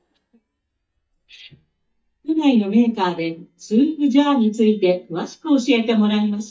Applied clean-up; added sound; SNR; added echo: neural mask model DeepFilterNet 3.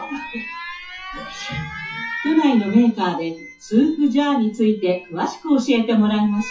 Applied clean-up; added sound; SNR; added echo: classical method WPE with log-MMSE.